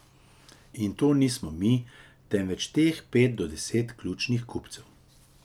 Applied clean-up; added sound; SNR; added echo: none; none; none; none.